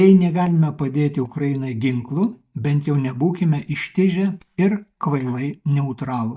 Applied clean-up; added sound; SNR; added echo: neural mask model DeepFilterNet 3.